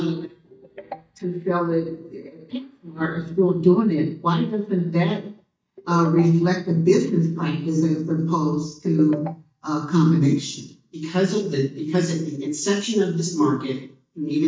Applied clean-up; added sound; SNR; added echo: neural mask model DeepFilterNet 3.